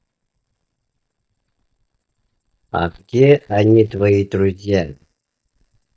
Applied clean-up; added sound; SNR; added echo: neural mask model DeepFilterNet 3.